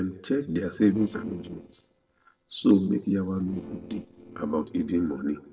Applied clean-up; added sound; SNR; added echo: neural separator model SepFormer DNS4.